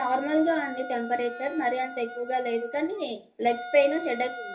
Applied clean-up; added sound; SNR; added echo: none; Wind instrument, woodwind instrument; 13 dB; reverberation time 0.3 s.